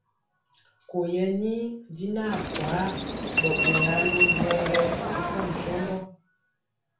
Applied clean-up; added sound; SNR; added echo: none; Subway, metro, underground; -3 dB; reverberation time 0.4 s.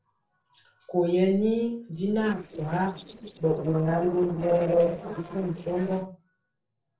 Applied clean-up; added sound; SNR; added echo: neural separator model SepFormer DNS4.